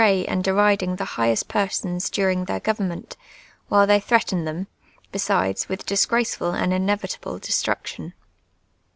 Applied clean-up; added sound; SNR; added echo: none; none; none; none.